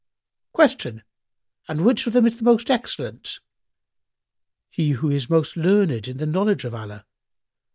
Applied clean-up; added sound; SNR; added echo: none; none; none; none.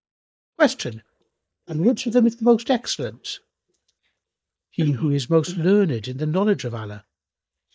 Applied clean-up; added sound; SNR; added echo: neural mask model DeepFilterNet 3.